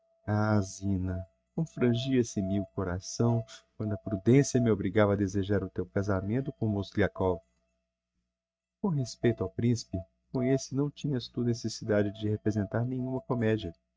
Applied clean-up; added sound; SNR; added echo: neural mask model RNNoise.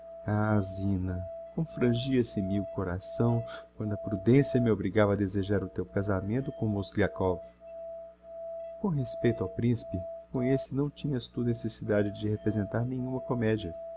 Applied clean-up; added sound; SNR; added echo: none; Musical instrument; 13 dB; none.